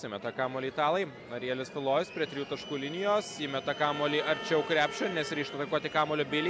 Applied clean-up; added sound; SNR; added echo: none; none; none; none.